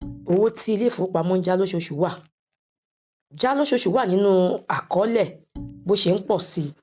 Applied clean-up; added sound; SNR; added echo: none; Bowed string instrument; 19 dB; none.